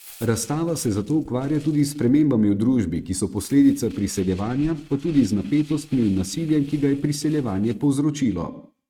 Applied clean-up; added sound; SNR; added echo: neural mask model RNNoise.